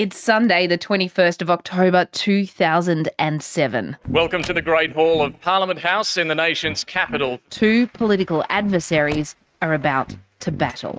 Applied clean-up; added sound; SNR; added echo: neural mask model RNNoise.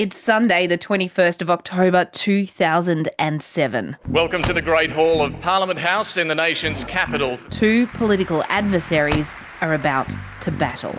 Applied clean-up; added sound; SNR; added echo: none; Car; 12 dB; none.